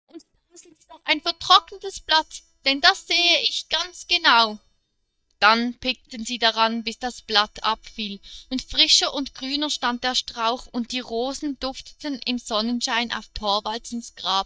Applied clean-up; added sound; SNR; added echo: neural mask model DeepFilterNet 3.